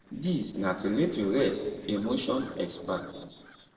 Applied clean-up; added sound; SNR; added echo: neural separator model SepFormer DNS4.